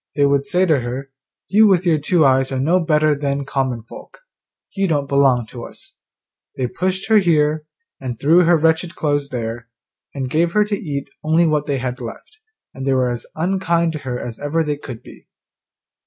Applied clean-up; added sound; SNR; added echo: none; none; none; none.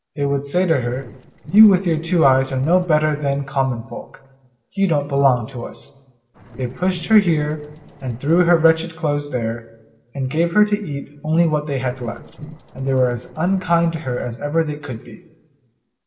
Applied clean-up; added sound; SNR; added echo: neural separator model SepFormer DNS4.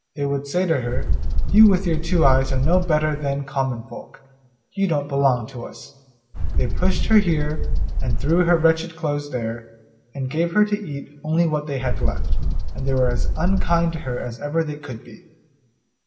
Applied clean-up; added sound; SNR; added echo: none; Bird; 0 dB; reverberation time 0.9 s.